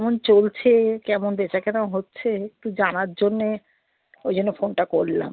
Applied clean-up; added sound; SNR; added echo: none; none; none; none.